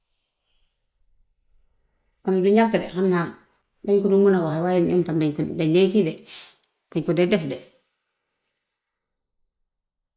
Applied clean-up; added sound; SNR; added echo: neural mask model Resemble Enhance denoiser.